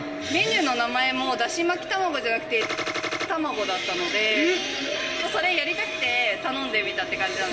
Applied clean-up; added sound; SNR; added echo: none; Wind instrument, woodwind instrument; 14 dB; reverberation time 1.3 s.